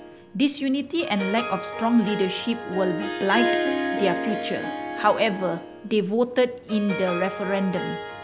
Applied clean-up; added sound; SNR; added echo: none; Harp; 5 dB; none.